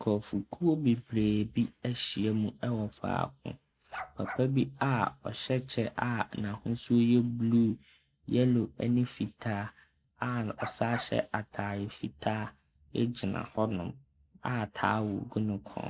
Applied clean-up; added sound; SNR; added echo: neural mask model RNNoise.